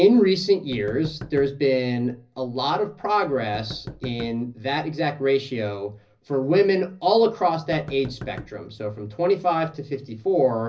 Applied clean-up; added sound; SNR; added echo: none; Knock; 17 dB; reverberation time 0.4 s.